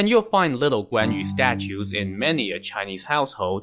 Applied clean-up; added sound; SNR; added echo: classical method log-MMSE.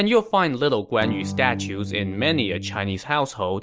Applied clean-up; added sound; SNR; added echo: none; Electric guitar / Strum; 7 dB; none.